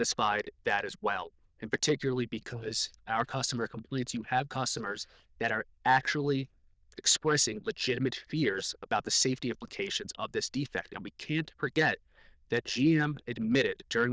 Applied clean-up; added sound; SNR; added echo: neural diffusion model UNIVERSE++.